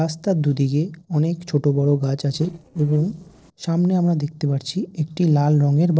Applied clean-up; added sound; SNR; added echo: neural separator model SepFormer DNS4.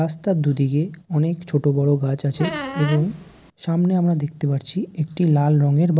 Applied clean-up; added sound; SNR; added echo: none; Squeak; 10 dB; none.